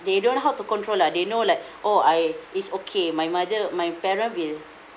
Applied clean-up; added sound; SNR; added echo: none; none; none; none.